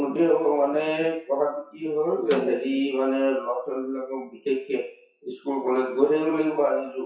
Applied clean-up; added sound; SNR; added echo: classical method WPE with log-MMSE.